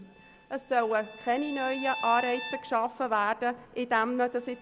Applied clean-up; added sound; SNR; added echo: none; Bowed string instrument; 13 dB; none.